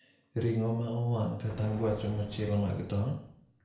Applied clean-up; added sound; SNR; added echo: none; Explosion; 15 dB; reverberation time 0.5 s.